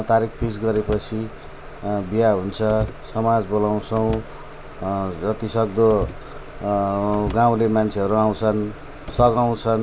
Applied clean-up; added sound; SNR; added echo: none; Car; 15 dB; none.